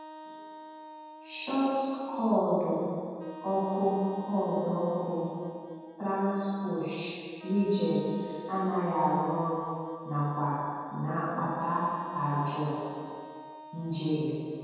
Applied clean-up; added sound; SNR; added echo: none; Wind instrument, woodwind instrument; 17 dB; reverberation time 2.0 s.